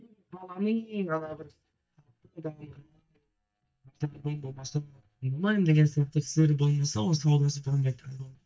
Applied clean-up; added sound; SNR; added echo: neural mask model DeepFilterNet 3.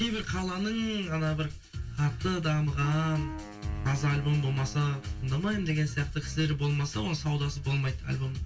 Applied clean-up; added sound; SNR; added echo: none; Wind instrument, woodwind instrument; 15 dB; reverberation time 0.2 s.